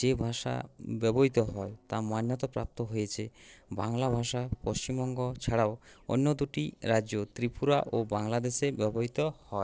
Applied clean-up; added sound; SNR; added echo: neural separator model SepFormer DNS4.